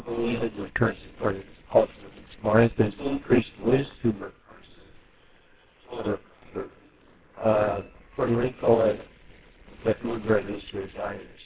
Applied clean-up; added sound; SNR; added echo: neural separator model SepFormer WHAMR!.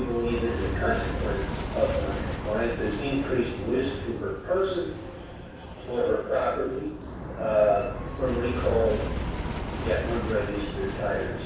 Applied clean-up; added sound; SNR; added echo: none; Aircraft; 4 dB; reverberation time 0.7 s.